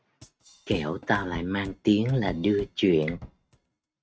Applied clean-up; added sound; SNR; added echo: neural mask model RNNoise.